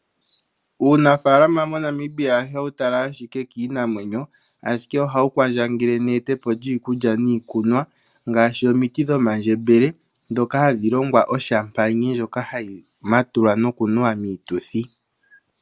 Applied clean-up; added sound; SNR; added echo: none; none; none; none.